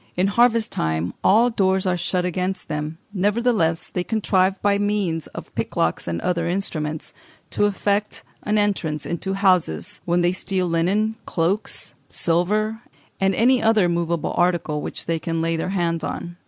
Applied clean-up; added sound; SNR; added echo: none; none; none; none.